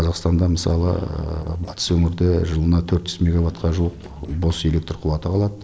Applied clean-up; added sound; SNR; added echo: neural separator model SepFormer DNS4.